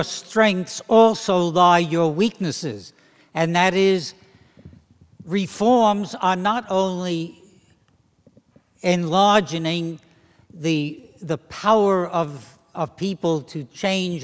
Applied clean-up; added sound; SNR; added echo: none; none; none; none.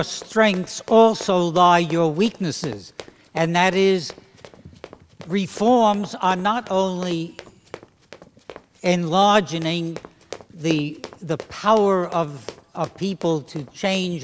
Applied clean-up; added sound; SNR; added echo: none; Run; 19 dB; none.